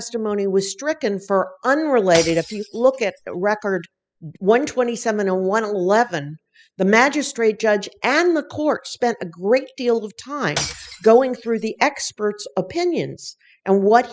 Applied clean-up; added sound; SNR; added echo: classical method spectral subtraction.